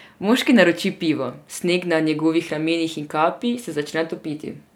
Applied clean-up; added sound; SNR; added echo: none; none; none; none.